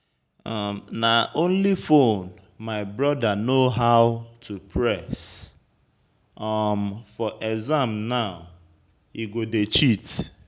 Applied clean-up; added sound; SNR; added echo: none; none; none; none.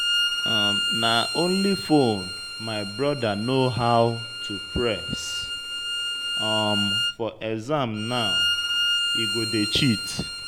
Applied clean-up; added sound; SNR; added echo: none; Bowed string instrument; 1 dB; none.